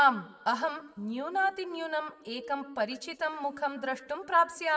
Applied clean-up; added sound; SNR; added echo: none; none; none; reverberation time 0.8 s.